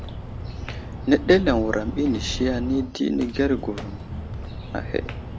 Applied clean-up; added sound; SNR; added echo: none; Walk, footsteps; 7 dB; none.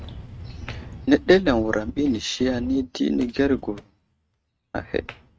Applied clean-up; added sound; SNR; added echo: neural mask model RNNoise.